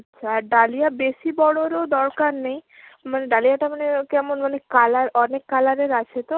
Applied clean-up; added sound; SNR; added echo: none; none; none; none.